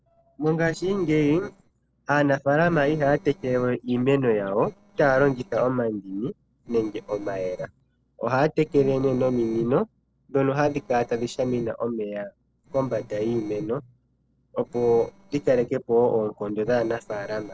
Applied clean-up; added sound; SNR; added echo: neural separator model SepFormer DNS4.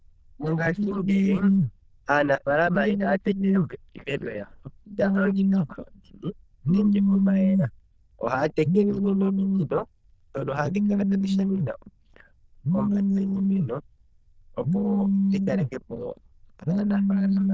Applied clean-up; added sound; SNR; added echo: neural diffusion model UNIVERSE++.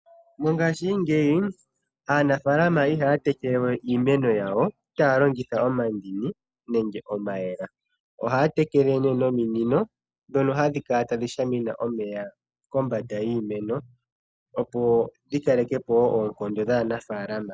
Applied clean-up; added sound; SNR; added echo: none; none; none; none.